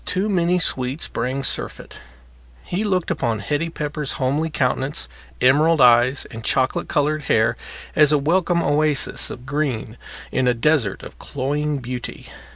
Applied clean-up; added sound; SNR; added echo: none; none; none; none.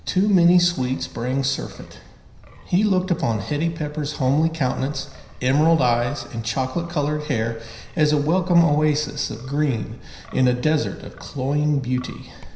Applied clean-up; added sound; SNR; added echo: none; Wind; 19 dB; reverberation time 0.9 s.